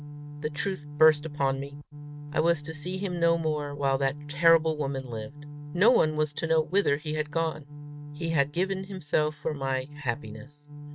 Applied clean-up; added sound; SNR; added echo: neural mask model RNNoise.